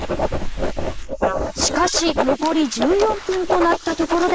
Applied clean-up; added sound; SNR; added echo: neural mask model Resemble Enhance denoiser.